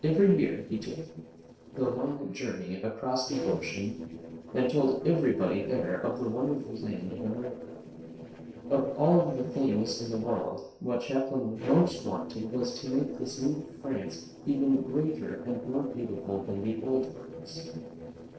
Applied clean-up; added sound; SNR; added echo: neural separator model SepFormer DNS4.